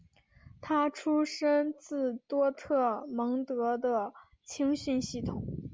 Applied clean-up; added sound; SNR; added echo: none; none; none; none.